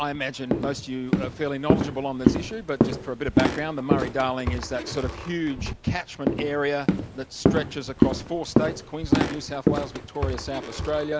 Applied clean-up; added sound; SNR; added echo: none; Walk, footsteps; -3 dB; none.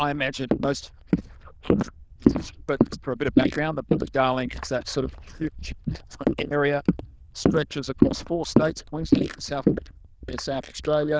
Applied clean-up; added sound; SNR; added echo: neural diffusion model UNIVERSE++.